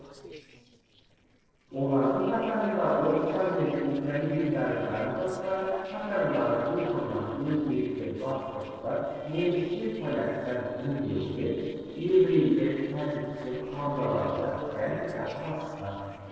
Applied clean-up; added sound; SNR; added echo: neural separator model SepFormer DNS4.